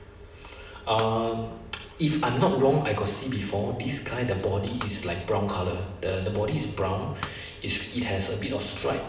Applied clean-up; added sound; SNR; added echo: none; Shatter; 11 dB; reverberation time 0.9 s.